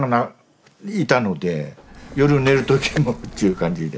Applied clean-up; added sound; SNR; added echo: none; Liquid; 14 dB; none.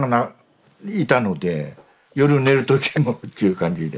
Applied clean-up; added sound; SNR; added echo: neural mask model Resemble Enhance denoiser.